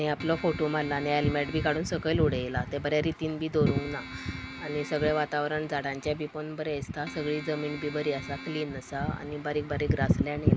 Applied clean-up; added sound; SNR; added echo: none; Keyboard (musical); 15 dB; none.